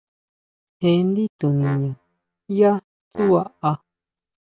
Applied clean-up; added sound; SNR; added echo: none; Brass instrument; 18 dB; none.